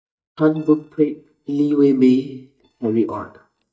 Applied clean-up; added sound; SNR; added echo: neural mask model DeepFilterNet 3.